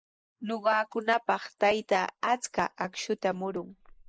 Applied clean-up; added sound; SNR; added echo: neural mask model Resemble Enhance denoiser.